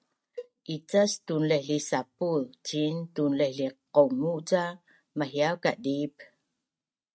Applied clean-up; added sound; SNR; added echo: neural mask model RNNoise.